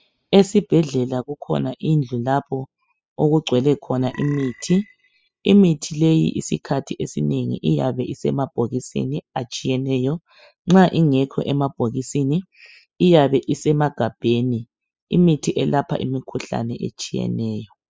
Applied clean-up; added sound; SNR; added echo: classical method spectral subtraction.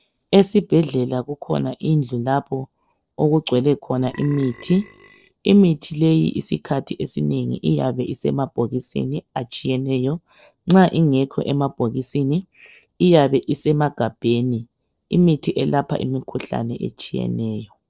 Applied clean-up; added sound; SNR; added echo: neural separator model SepFormer DNS4.